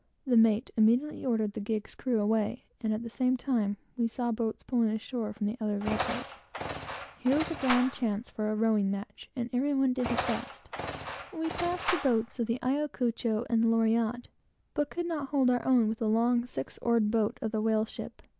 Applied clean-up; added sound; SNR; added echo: none; Engine; 7 dB; none.